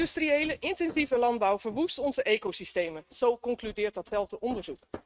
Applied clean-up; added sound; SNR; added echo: neural mask model RNNoise.